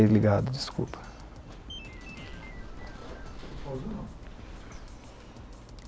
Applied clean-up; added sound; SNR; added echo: none; Drum kit; 15 dB; none.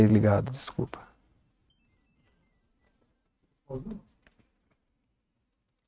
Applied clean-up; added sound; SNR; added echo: neural mask model RNNoise.